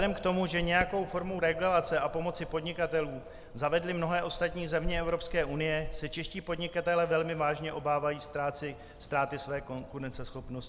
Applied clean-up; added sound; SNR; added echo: none; Bird vocalization, bird call, bird song; 12 dB; none.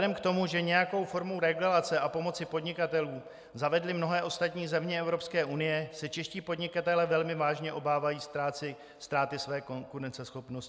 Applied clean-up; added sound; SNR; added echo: none; none; none; none.